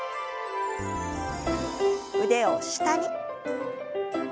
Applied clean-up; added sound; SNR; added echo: none; none; none; none.